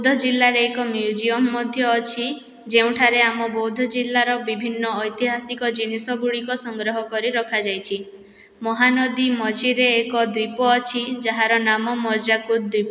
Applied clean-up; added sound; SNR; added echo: none; none; none; none.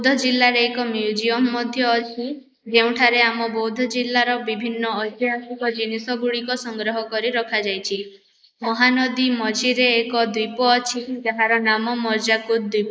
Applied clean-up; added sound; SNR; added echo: neural mask model Resemble Enhance denoiser.